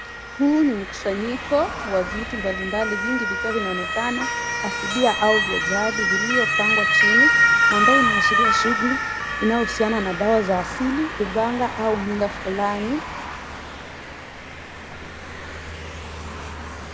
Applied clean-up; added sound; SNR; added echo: none; Motor vehicle (road) / Siren; -1 dB; none.